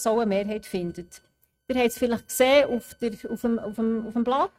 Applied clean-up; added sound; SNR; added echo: neural mask model RNNoise.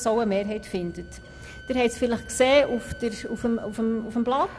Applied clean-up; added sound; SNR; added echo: none; Wind instrument, woodwind instrument + Bird; 19 dB; none.